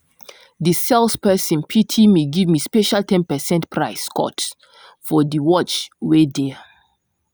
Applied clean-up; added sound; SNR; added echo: none; none; none; none.